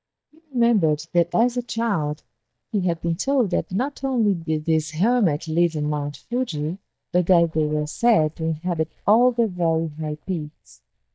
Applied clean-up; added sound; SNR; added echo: neural mask model DeepFilterNet 3.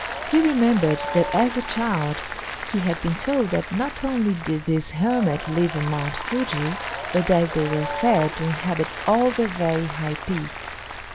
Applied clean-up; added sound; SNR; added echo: none; Applause; 9 dB; none.